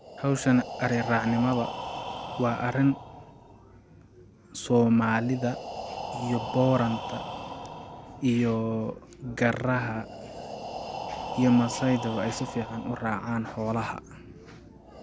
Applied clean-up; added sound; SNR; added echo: none; Breathing; 11 dB; none.